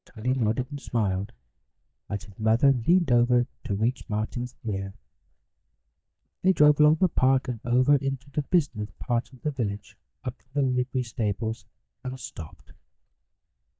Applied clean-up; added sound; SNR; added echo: neural mask model DeepFilterNet 3.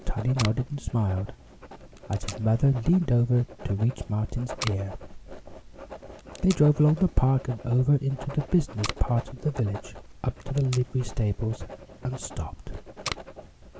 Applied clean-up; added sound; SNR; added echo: none; Packing tape, duct tape + Writing; 14 dB; none.